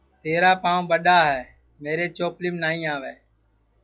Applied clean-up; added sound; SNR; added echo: classical method log-MMSE.